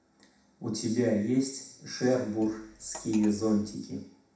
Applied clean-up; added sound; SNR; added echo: none; Cutlery, silverware; 20 dB; reverberation time 0.7 s.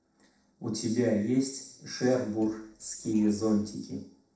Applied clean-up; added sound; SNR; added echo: neural separator model SepFormer DNS4.